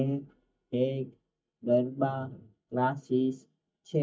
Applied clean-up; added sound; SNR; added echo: neural mask model DeepFilterNet 3.